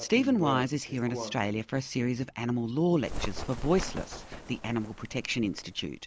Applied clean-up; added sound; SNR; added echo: none; Bird; 10 dB; none.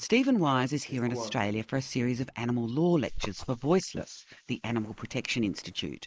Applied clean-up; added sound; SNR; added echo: neural mask model Resemble Enhance denoiser.